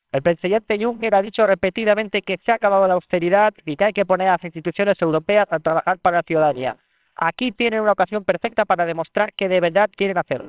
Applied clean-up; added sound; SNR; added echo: neural separator model SepFormer WHAMR!.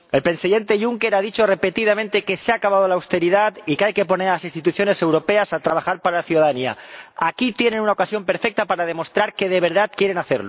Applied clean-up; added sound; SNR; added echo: none; none; none; none.